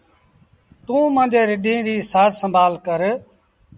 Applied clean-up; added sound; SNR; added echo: none; none; none; none.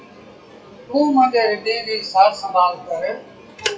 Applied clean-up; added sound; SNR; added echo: classical method WPE with log-MMSE.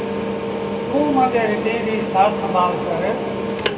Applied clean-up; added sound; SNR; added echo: none; Mechanical fan; 2 dB; reverberation time 2.1 s.